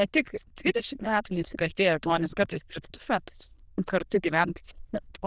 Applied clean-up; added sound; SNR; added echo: neural diffusion model UNIVERSE++.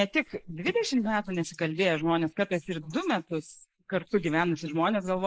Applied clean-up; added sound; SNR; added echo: neural mask model Resemble Enhance denoiser.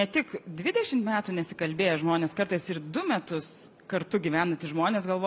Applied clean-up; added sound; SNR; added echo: none; none; none; none.